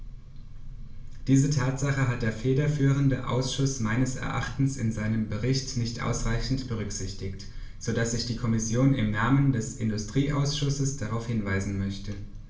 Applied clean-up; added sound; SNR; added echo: none; none; none; reverberation time 0.4 s.